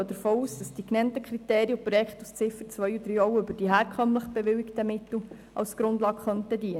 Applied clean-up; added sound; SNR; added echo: none; none; none; none.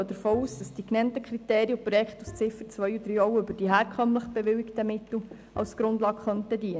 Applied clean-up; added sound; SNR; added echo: none; Bowed string instrument; 19 dB; none.